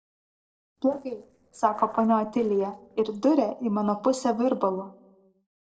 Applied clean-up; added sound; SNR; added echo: neural separator model SepFormer DNS4.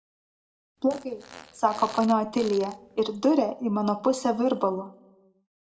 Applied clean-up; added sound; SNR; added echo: none; Fart; 18 dB; reverberation time 0.3 s.